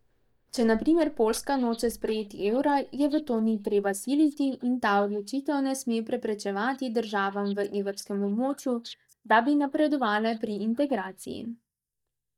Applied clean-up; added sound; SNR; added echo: neural mask model DeepFilterNet 3.